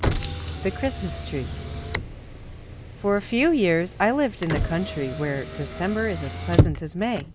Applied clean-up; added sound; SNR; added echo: none; Motor vehicle (road); 2 dB; none.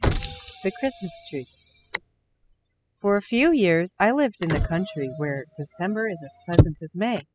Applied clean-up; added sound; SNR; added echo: classical method spectral subtraction.